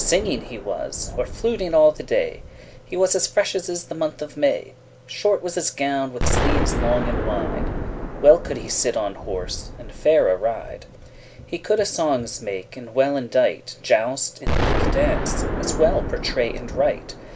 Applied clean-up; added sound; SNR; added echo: none; Explosion; 5 dB; none.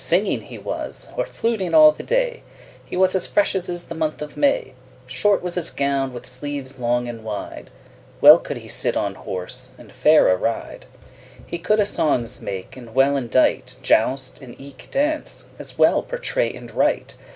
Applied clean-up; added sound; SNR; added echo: none; none; none; none.